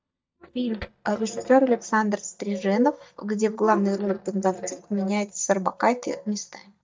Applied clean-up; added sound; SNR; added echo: neural mask model DeepFilterNet 3.